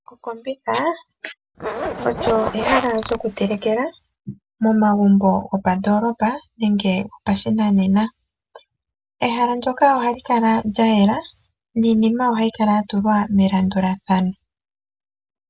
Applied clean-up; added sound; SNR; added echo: none; Zipper (clothing); 6 dB; none.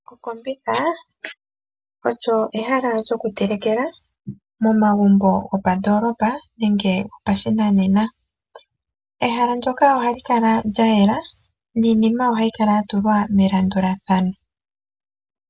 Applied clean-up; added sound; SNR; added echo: none; none; none; none.